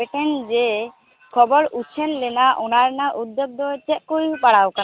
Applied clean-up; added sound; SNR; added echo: none; none; none; none.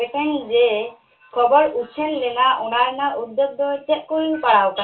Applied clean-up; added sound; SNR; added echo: none; none; none; reverberation time 0.3 s.